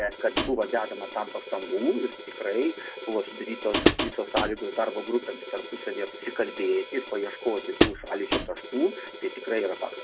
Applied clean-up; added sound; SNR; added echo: none; Hi-hat; 0 dB; none.